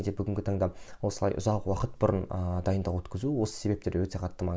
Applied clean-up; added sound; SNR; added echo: none; none; none; none.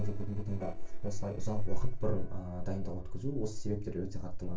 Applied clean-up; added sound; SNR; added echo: neural separator model SepFormer DNS4.